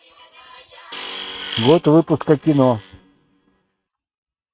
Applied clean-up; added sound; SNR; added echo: neural mask model RNNoise.